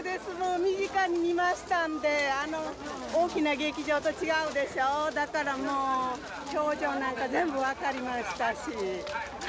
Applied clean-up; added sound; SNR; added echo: none; none; none; none.